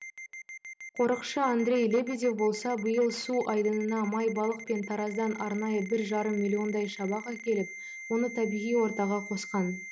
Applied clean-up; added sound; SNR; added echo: none; Ringtone; 14 dB; none.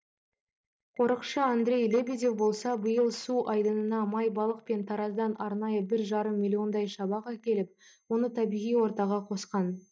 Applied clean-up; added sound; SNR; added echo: neural mask model DeepFilterNet 3.